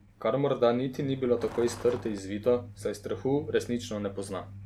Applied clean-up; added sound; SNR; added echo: none; Truck; 16 dB; none.